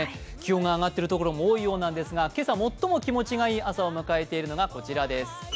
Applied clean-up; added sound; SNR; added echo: none; none; none; none.